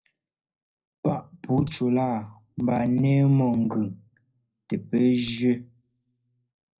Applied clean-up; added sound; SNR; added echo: neural separator model SepFormer DNS4.